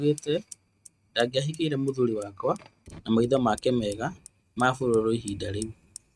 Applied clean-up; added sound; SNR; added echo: neural mask model RNNoise.